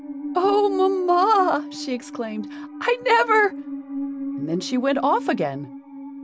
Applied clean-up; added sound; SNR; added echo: none; Musical instrument; 10 dB; none.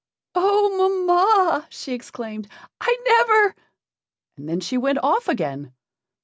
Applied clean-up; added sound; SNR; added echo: none; none; none; none.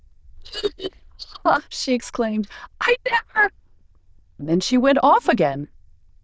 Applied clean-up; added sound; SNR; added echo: neural diffusion model UNIVERSE++.